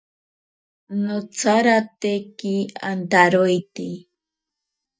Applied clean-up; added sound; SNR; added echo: neural mask model DeepFilterNet 3.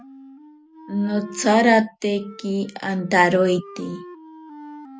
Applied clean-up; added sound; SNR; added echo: none; Wind instrument, woodwind instrument; 19 dB; none.